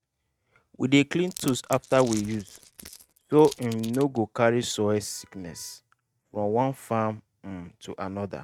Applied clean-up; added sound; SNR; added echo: neural mask model RNNoise.